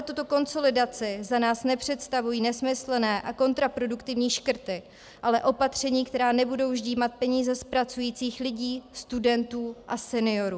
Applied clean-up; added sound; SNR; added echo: none; none; none; none.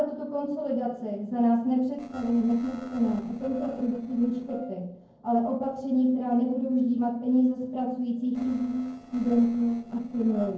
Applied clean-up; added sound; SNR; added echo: neural separator model SepFormer DNS4.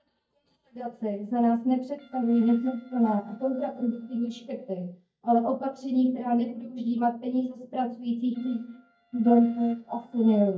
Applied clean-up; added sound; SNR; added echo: neural mask model DeepFilterNet 3.